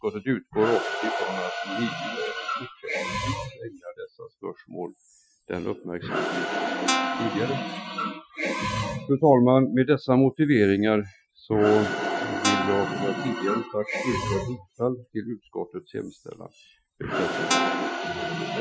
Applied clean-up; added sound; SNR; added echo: classical method Wiener filter.